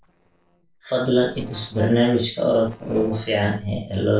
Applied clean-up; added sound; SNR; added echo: neural separator model SepFormer DNS4.